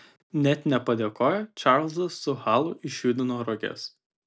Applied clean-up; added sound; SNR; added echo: none; none; none; none.